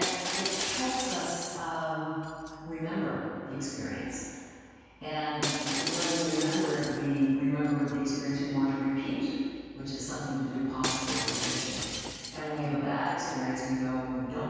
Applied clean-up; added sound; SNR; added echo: none; Shatter; 7 dB; reverberation time 2.1 s.